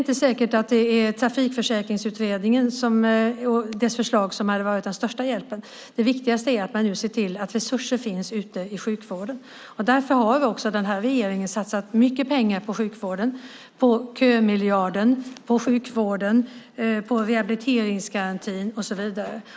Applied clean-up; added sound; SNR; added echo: none; none; none; none.